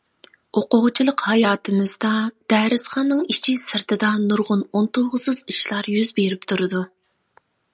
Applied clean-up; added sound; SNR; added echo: none; none; none; none.